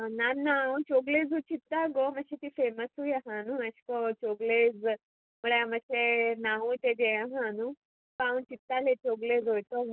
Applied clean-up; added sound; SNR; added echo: none; none; none; none.